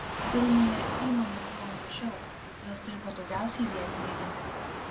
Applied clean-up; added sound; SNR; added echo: none; Waves, surf; 4 dB; none.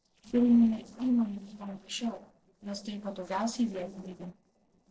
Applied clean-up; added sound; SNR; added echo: neural separator model SepFormer DNS4.